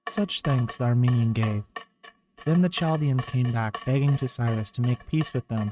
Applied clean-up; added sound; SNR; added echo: neural mask model RNNoise.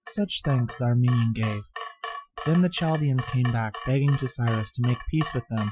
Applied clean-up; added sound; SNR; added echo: classical method Wiener filter.